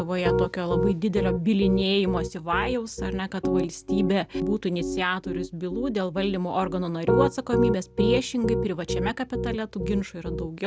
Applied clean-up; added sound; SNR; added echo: none; Piano; 2 dB; none.